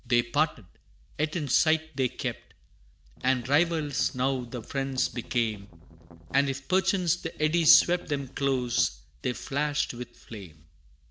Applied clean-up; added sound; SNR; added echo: none; Strum; 19 dB; none.